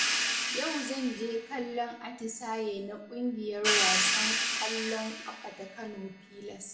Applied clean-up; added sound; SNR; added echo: none; Hi-hat; -3 dB; reverberation time 0.6 s.